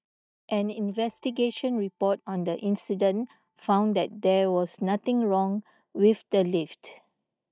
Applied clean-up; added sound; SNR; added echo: neural mask model DeepFilterNet 3.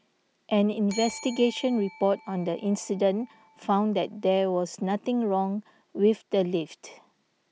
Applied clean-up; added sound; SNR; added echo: none; Bell; 19 dB; none.